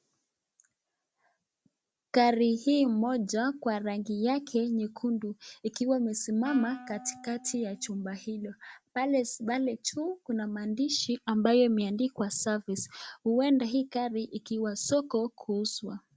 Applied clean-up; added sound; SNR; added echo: none; Wind instrument, woodwind instrument; 19 dB; none.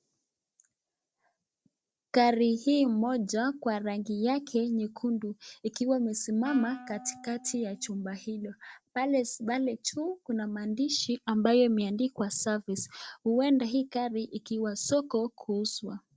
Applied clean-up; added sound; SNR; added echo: neural separator model SepFormer DNS4.